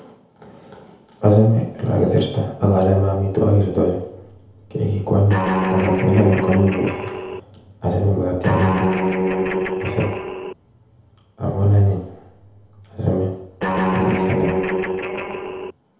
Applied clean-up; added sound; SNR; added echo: none; Guitar; 1 dB; reverberation time 0.8 s.